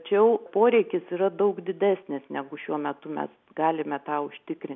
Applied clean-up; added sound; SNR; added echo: none; none; none; none.